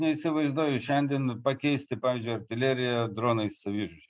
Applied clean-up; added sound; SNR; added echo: none; none; none; none.